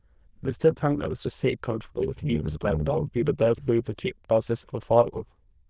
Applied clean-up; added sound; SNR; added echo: neural diffusion model UNIVERSE++.